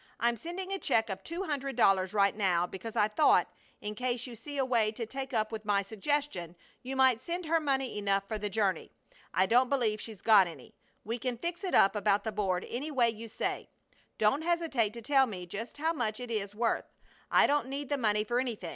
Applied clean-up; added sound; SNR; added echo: none; none; none; none.